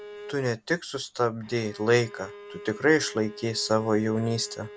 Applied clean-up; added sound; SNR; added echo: none; Bowed string instrument; 18 dB; none.